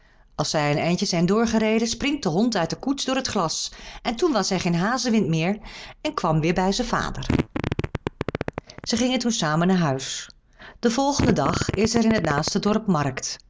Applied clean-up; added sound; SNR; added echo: none; Fart; 4 dB; none.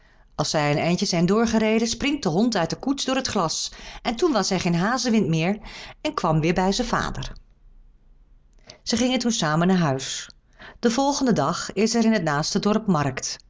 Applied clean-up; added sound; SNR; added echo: none; none; none; none.